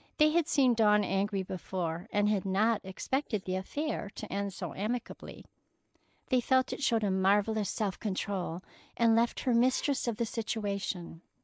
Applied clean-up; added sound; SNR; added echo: neural mask model Resemble Enhance denoiser.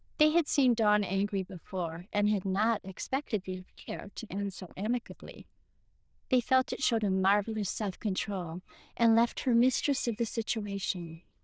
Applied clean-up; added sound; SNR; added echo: neural diffusion model UNIVERSE++.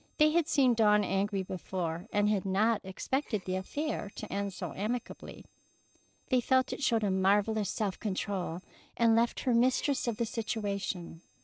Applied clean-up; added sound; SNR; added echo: neural separator model SepFormer DNS4.